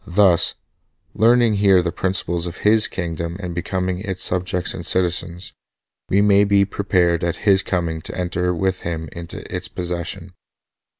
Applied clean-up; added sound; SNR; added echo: none; none; none; none.